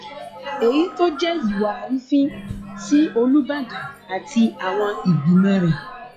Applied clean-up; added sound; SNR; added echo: classical method log-MMSE.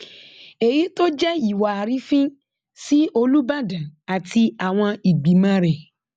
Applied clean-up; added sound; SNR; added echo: none; none; none; none.